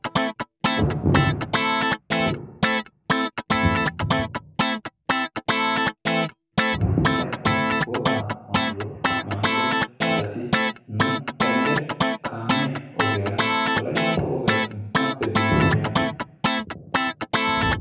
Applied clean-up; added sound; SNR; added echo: none; Guitar; -5 dB; reverberation time 1.1 s.